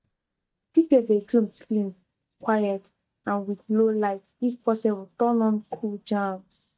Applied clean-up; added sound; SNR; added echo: neural mask model DeepFilterNet 3.